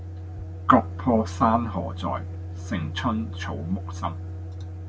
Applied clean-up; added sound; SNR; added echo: none; none; none; none.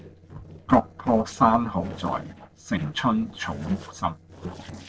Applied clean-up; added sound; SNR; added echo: neural separator model SepFormer DNS4.